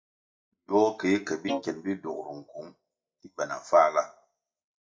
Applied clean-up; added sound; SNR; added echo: neural mask model DeepFilterNet 3.